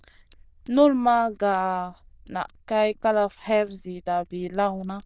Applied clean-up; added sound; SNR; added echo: neural diffusion model UNIVERSE++.